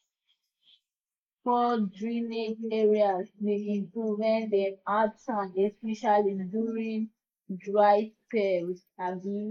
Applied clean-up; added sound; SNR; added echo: neural mask model Resemble Enhance denoiser.